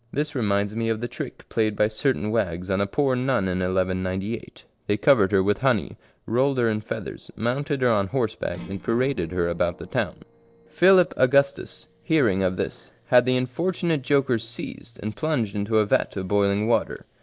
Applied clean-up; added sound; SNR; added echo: neural separator model SepFormer DNS4.